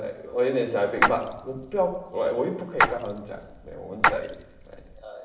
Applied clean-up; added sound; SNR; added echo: none; Splash, splatter; -1 dB; reverberation time 0.9 s.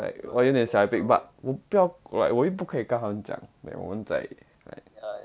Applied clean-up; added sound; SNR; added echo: none; none; none; none.